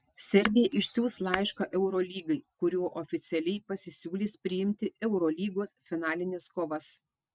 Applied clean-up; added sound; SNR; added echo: none; Tap / Glass; 8 dB; none.